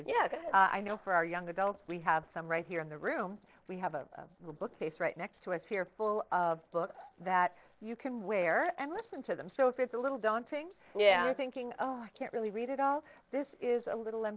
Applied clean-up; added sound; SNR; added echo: neural separator model SepFormer DNS4.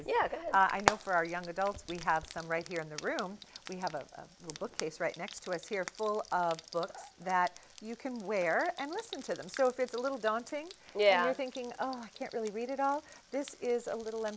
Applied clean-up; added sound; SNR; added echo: none; Frying (food); 11 dB; none.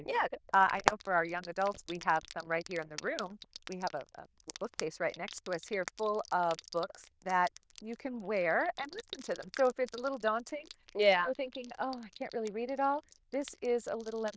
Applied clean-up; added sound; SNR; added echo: neural diffusion model UNIVERSE++.